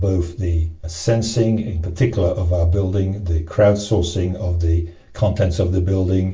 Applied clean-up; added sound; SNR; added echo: none; none; none; reverberation time 0.3 s.